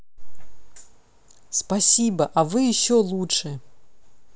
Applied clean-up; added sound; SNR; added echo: none; none; none; none.